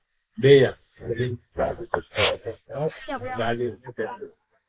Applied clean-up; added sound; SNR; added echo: neural mask model Resemble Enhance denoiser.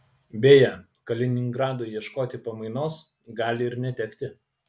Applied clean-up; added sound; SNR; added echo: none; none; none; none.